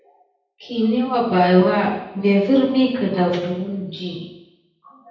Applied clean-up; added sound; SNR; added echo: none; none; none; reverberation time 0.8 s.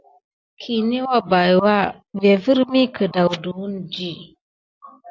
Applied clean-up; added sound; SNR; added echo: none; none; none; none.